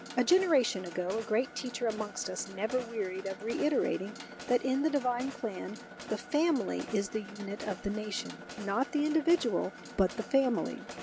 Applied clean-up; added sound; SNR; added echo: none; Mechanisms; 15 dB; none.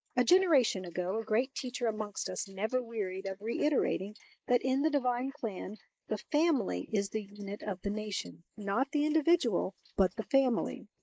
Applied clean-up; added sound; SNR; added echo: neural mask model Resemble Enhance denoiser.